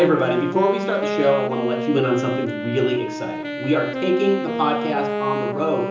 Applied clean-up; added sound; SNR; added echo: none; Wind instrument, woodwind instrument; 4 dB; reverberation time 0.6 s.